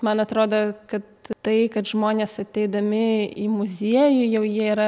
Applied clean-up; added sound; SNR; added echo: none; none; none; none.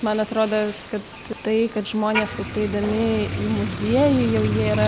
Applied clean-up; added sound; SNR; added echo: none; Motor vehicle (road); 6 dB; none.